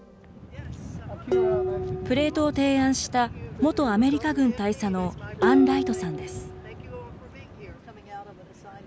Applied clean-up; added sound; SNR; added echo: none; Dishes, pots, and pans; 6 dB; none.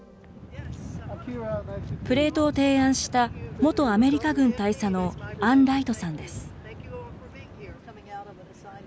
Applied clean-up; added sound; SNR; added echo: none; none; none; none.